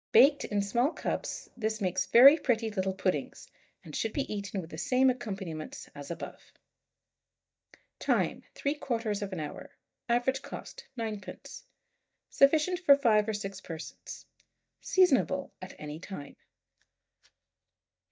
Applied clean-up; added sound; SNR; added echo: neural mask model DeepFilterNet 3.